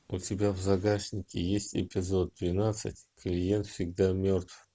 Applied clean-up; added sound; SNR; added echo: none; none; none; none.